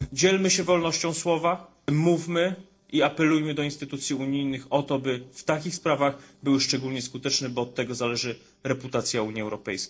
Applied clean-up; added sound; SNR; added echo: neural separator model SepFormer DNS4.